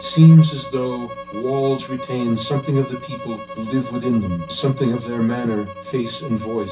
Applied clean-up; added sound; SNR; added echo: none; Bowed string instrument; 15 dB; reverberation time 0.3 s.